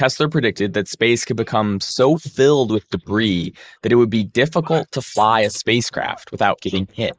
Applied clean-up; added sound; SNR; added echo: neural mask model Resemble Enhance denoiser.